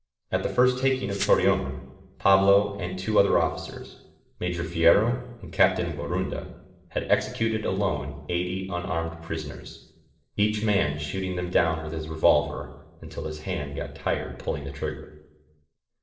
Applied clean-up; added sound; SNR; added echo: neural separator model SepFormer DNS4.